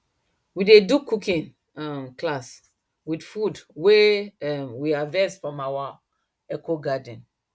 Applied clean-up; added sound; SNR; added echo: none; none; none; none.